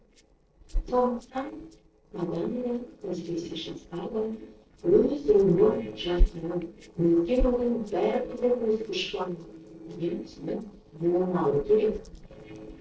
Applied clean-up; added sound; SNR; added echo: neural separator model SepFormer DNS4.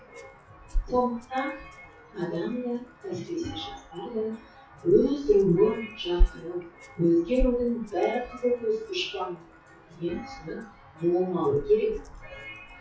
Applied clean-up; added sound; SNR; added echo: classical method WPE with log-MMSE.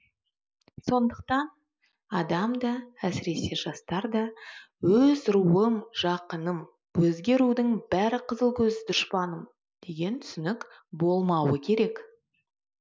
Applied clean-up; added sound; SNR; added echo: none; none; none; none.